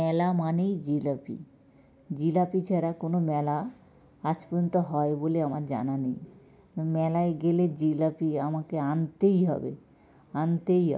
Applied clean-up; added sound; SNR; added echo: none; none; none; none.